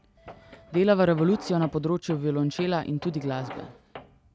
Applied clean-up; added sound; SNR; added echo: none; Tools + Subway, metro, underground; 18 dB; none.